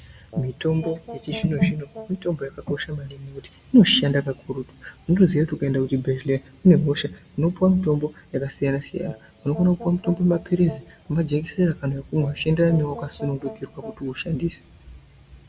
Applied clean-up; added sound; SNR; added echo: none; Brass instrument; 16 dB; none.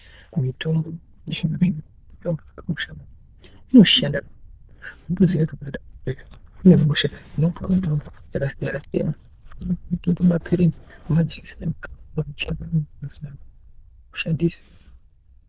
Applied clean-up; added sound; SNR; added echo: neural diffusion model UNIVERSE++.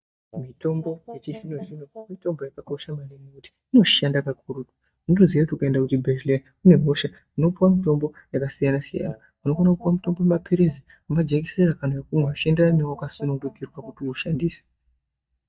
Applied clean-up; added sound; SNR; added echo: neural mask model DeepFilterNet 3.